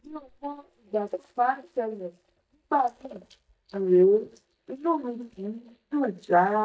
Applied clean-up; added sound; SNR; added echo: neural mask model DeepFilterNet 3.